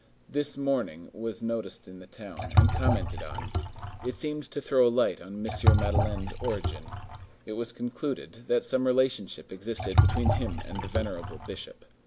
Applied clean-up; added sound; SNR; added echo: none; Liquid; -3 dB; none.